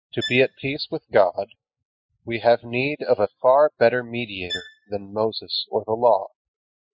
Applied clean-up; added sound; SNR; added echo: classical method spectral subtraction.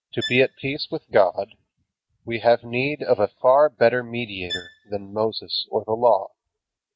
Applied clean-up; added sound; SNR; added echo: none; Bowed string instrument; 14 dB; none.